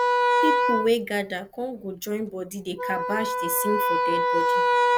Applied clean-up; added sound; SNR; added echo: none; Wind instrument, woodwind instrument; -5 dB; none.